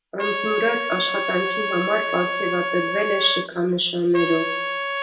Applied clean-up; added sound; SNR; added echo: none; Trumpet; 3 dB; reverberation time 0.6 s.